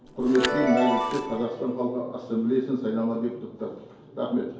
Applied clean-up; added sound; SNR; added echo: none; Chime; 5 dB; reverberation time 2.4 s.